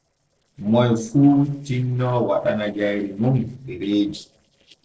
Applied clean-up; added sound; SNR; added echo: neural separator model SepFormer DNS4.